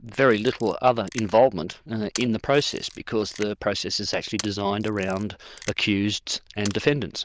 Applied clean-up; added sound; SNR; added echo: neural diffusion model UNIVERSE++.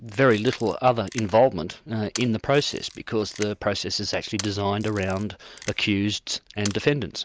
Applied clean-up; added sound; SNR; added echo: none; Camera; 18 dB; none.